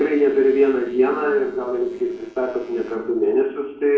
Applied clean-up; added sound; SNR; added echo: neural separator model SepFormer DNS4.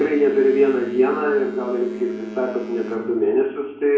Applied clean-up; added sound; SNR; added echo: none; Boat, Water vehicle; 14 dB; reverberation time 0.5 s.